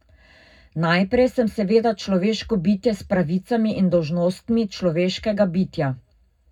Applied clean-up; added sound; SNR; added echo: none; none; none; reverberation time 0.3 s.